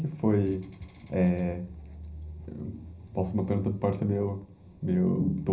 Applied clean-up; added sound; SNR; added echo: none; none; none; reverberation time 0.4 s.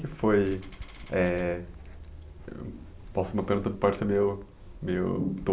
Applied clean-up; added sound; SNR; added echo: none; none; none; none.